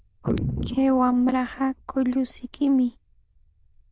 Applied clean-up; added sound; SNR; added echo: neural diffusion model UNIVERSE++.